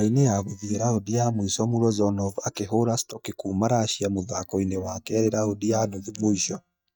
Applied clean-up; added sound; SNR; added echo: neural mask model DeepFilterNet 3.